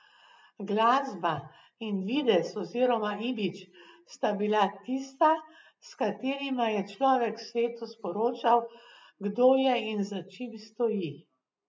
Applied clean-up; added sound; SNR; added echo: none; none; none; none.